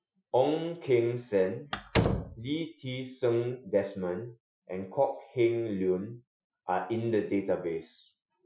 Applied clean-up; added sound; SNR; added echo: classical method Wiener filter.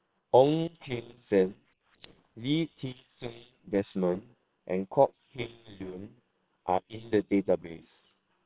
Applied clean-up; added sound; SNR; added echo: neural separator model SepFormer WHAM!.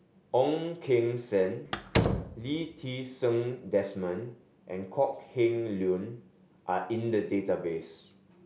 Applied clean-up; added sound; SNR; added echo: none; Slam; 1 dB; none.